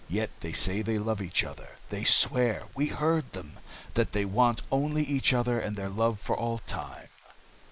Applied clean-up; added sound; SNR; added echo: neural mask model Resemble Enhance denoiser.